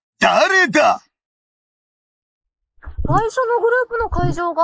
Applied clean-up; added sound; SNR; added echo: neural mask model Resemble Enhance denoiser.